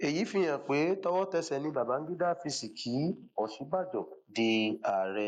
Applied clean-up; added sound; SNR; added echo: neural mask model Resemble Enhance denoiser.